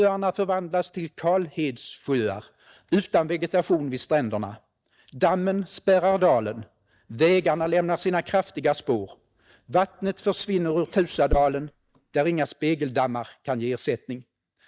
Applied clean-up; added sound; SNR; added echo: neural mask model DeepFilterNet 3.